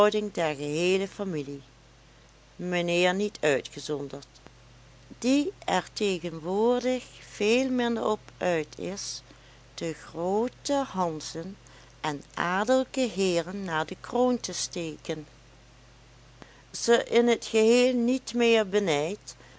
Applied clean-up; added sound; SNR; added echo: none; none; none; none.